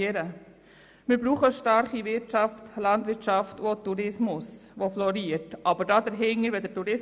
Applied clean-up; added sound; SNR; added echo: none; none; none; none.